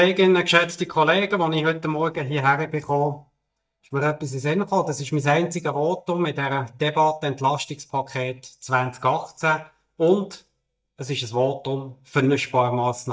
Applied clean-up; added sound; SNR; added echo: neural mask model DeepFilterNet 3.